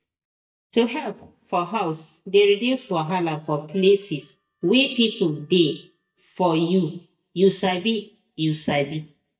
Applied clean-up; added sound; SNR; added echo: neural mask model DeepFilterNet 3.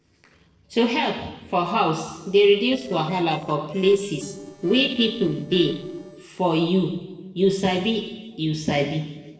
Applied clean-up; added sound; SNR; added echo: neural separator model SepFormer DNS4.